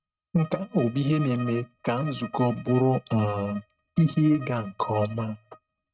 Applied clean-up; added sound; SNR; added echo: neural mask model RNNoise.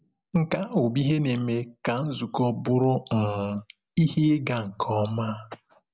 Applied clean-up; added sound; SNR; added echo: none; none; none; none.